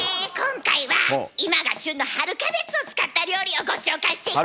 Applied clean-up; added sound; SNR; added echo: none; none; none; none.